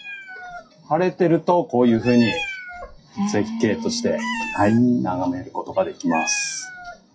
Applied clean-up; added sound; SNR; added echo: classical method WPE with log-MMSE.